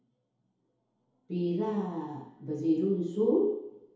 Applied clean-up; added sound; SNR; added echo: none; none; none; reverberation time 2.0 s.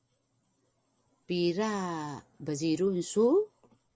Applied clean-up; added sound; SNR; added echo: none; none; none; none.